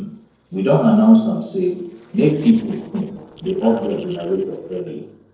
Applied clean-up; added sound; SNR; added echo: neural separator model SepFormer DNS4.